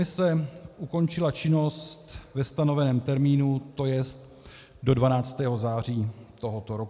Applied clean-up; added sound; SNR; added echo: none; none; none; none.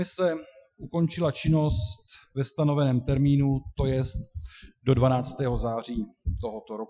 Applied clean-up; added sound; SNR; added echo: classical method Wiener filter.